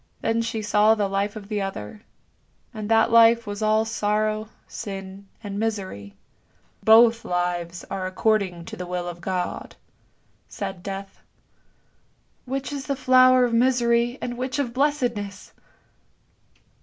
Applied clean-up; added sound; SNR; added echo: none; none; none; none.